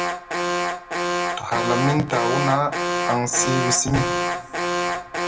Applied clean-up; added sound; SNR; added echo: none; Alarm; 0 dB; reverberation time 1.7 s.